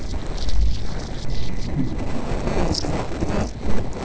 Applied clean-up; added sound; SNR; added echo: neural separator model SepFormer DNS4.